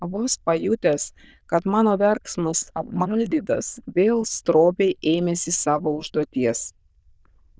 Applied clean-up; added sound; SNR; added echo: neural diffusion model UNIVERSE++.